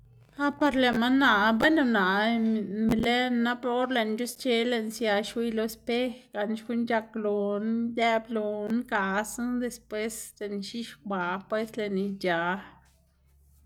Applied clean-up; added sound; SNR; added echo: none; none; none; none.